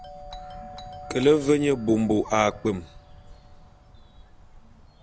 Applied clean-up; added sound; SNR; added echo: none; Doorbell + Bird vocalization, bird call, bird song; 17 dB; none.